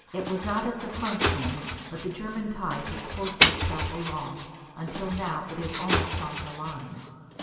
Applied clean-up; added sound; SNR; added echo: none; Engine; -2 dB; reverberation time 2.6 s.